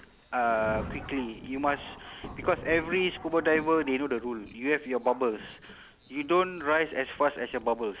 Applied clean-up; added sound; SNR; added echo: none; Thunder; 15 dB; none.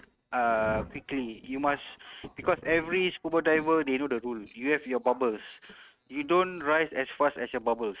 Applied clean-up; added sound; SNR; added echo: neural mask model RNNoise.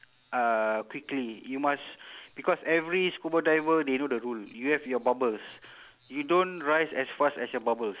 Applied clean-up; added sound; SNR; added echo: none; none; none; none.